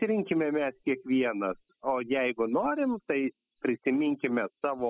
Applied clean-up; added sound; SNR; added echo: classical method spectral subtraction.